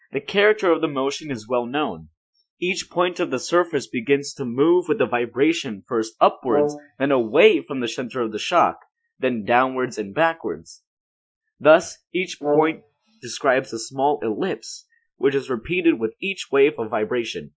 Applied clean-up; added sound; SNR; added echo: classical method Wiener filter.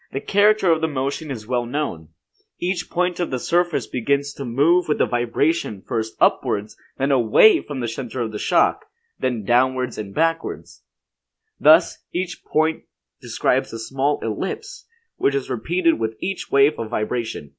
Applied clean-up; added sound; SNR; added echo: none; none; none; none.